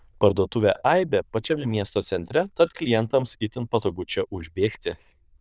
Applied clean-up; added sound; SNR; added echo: neural diffusion model UNIVERSE++.